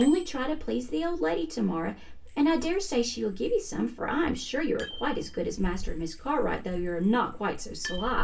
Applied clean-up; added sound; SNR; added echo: none; Bicycle bell; 12 dB; reverberation time 0.2 s.